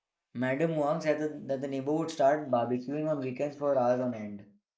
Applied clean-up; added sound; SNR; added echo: neural mask model Resemble Enhance denoiser.